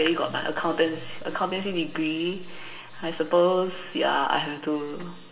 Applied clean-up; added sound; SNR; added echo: none; none; none; reverberation time 0.9 s.